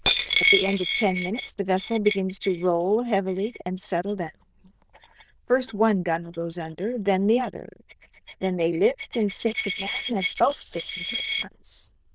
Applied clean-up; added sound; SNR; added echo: neural diffusion model UNIVERSE++.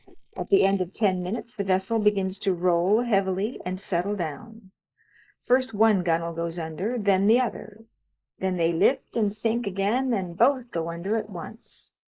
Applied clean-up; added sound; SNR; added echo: neural mask model Resemble Enhance denoiser.